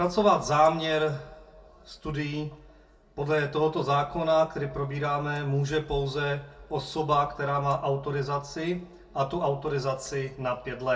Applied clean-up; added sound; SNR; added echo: none; none; none; reverberation time 0.2 s.